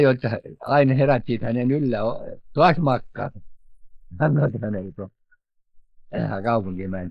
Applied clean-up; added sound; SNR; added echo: neural mask model Resemble Enhance denoiser.